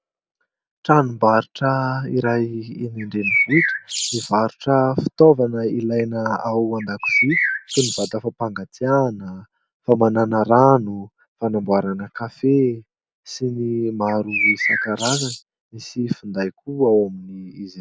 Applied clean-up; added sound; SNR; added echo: none; Bird; 2 dB; none.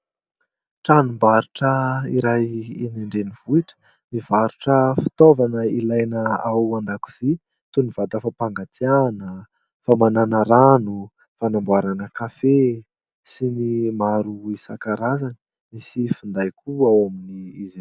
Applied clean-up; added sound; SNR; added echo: none; none; none; none.